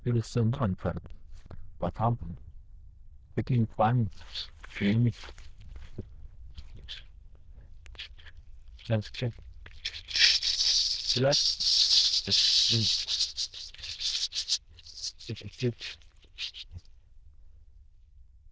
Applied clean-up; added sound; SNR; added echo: neural diffusion model UNIVERSE++.